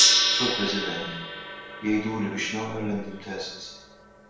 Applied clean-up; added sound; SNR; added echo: none; Gong; -3 dB; reverberation time 0.7 s.